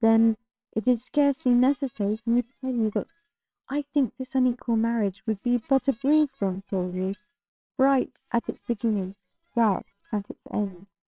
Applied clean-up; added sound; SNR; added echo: neural separator model SepFormer WHAMR!.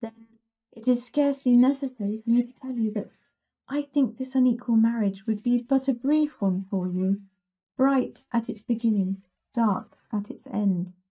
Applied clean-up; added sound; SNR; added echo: neural mask model DeepFilterNet 3.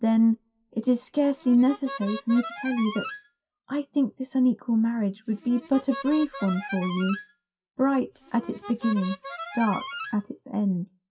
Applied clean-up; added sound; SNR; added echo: classical method WPE with log-MMSE.